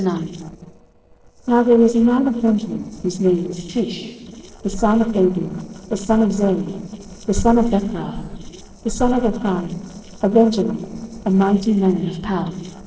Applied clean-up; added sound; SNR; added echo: neural separator model SepFormer DNS4.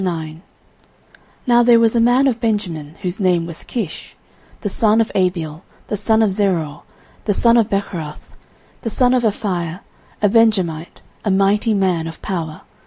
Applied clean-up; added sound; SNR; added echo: none; none; none; none.